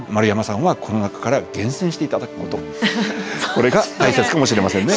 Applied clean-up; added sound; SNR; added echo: none; none; none; none.